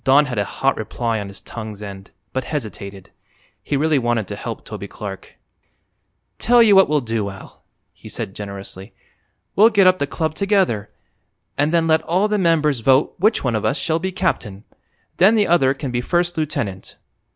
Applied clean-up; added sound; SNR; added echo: none; none; none; none.